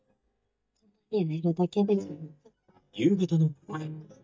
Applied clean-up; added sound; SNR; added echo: neural mask model DeepFilterNet 3.